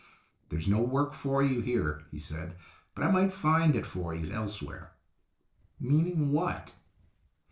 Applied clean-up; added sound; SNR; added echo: neural separator model SepFormer DNS4.